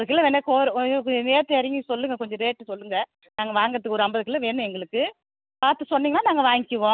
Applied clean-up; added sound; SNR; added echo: none; none; none; none.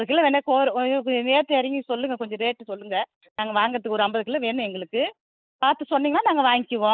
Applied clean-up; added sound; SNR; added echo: neural mask model Resemble Enhance denoiser.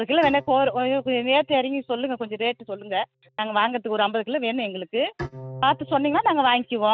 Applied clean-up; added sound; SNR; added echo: neural mask model RNNoise.